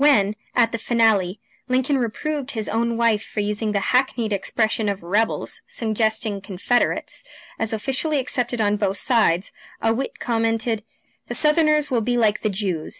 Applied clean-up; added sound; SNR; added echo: none; none; none; none.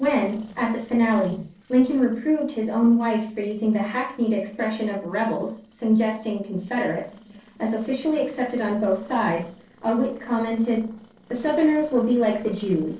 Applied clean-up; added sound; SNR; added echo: neural separator model SepFormer DNS4.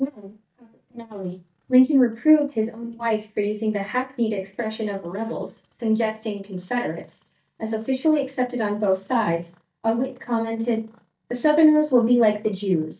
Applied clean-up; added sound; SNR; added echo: neural mask model DeepFilterNet 3.